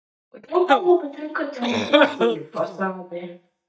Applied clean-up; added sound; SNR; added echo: neural mask model DeepFilterNet 3.